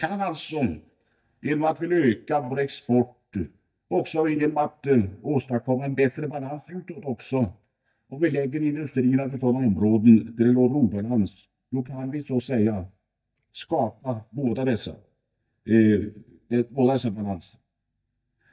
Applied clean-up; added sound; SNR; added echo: neural mask model DeepFilterNet 3.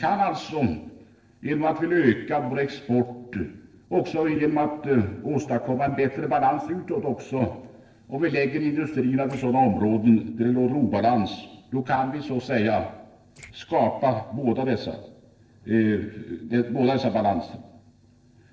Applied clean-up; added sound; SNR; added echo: neural separator model SepFormer DNS4.